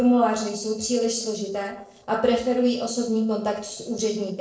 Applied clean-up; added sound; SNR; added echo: neural separator model SepFormer DNS4.